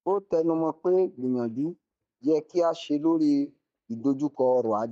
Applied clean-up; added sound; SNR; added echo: neural mask model DeepFilterNet 3.